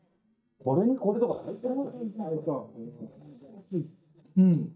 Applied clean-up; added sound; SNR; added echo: neural mask model DeepFilterNet 3.